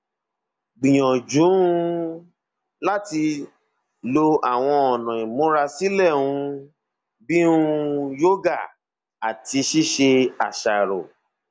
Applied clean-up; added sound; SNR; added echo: none; none; none; none.